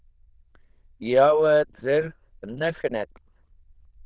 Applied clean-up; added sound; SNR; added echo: neural diffusion model UNIVERSE++.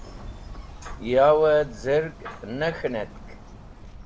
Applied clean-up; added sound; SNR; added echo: none; Bird; 15 dB; none.